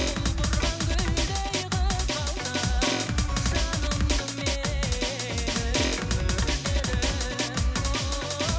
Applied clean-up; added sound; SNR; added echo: none; Drum; -3 dB; none.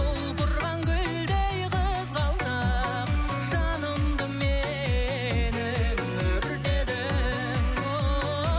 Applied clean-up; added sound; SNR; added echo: none; none; none; none.